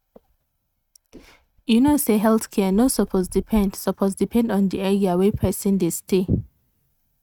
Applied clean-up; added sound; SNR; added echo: neural mask model RNNoise.